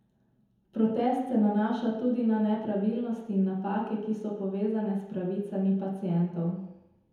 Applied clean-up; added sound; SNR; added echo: none; none; none; reverberation time 1.0 s.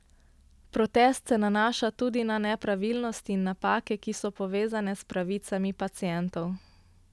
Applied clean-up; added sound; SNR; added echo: none; none; none; none.